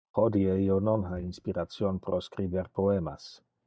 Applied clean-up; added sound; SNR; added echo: neural mask model DeepFilterNet 3.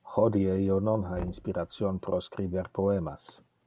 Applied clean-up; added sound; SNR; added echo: none; Knock; 18 dB; none.